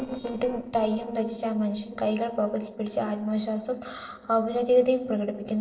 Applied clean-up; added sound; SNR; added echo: neural separator model SepFormer DNS4.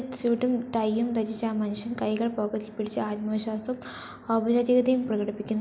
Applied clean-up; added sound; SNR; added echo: none; none; none; none.